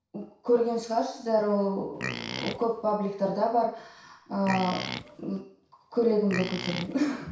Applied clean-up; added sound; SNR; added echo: none; Livestock, farm animals, working animals; 8 dB; reverberation time 0.6 s.